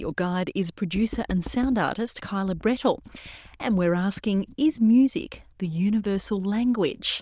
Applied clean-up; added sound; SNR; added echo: neural diffusion model UNIVERSE++.